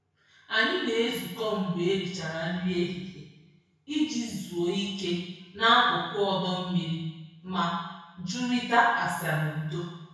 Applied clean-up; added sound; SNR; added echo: none; none; none; reverberation time 1.0 s.